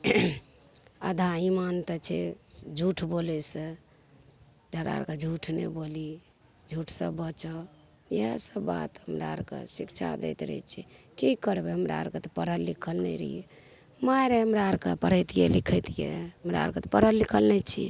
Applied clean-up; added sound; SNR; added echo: none; none; none; none.